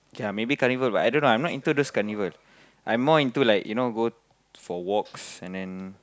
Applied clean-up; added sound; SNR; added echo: none; none; none; none.